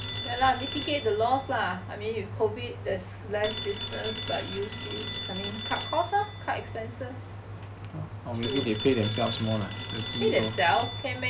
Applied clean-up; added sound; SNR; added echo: none; Telephone; 9 dB; none.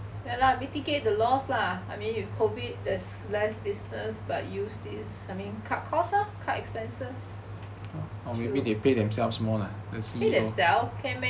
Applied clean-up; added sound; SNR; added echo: none; none; none; none.